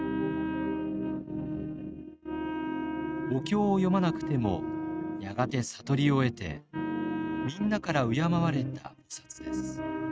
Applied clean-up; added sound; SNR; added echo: neural mask model RNNoise.